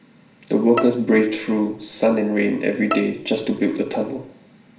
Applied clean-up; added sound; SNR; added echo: none; Bowed string instrument; 12 dB; reverberation time 0.7 s.